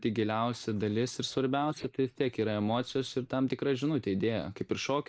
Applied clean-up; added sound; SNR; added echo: neural mask model Resemble Enhance denoiser.